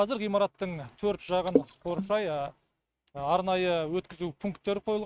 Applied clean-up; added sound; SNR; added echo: neural mask model RNNoise.